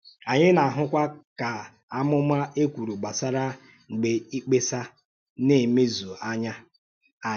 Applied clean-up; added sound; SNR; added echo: none; none; none; none.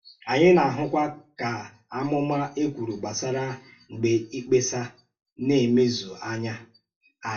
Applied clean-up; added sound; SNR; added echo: none; none; none; reverberation time 0.2 s.